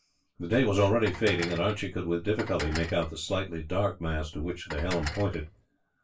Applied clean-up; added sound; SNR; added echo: none; Dishes, pots, and pans; 12 dB; reverberation time 0.2 s.